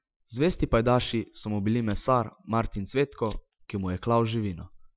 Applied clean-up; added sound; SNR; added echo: classical method Wiener filter.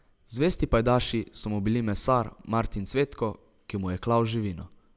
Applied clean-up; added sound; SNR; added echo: none; none; none; none.